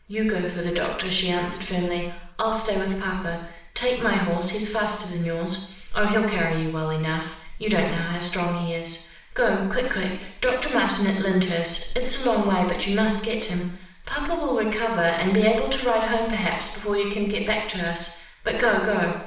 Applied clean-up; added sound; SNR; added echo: none; none; none; reverberation time 0.7 s.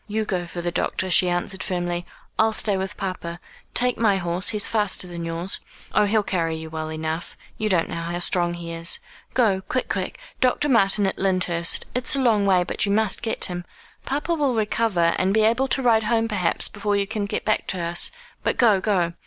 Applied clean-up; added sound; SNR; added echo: none; none; none; none.